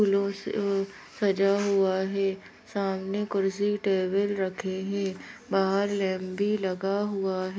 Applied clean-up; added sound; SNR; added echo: none; none; none; none.